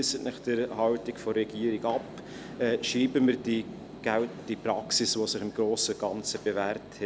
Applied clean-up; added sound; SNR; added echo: none; Chatter / Traffic noise, roadway noise / Train; 16 dB; none.